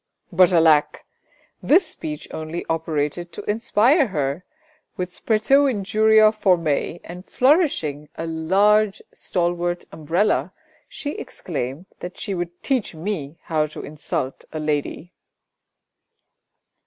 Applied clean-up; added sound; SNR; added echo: none; none; none; none.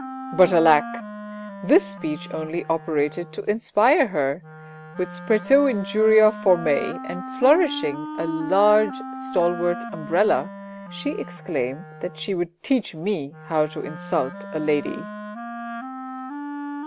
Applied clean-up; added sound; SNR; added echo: none; Wind instrument, woodwind instrument; 12 dB; none.